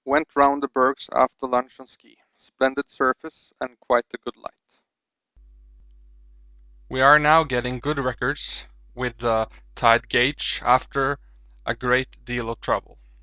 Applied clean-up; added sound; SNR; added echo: none; none; none; none.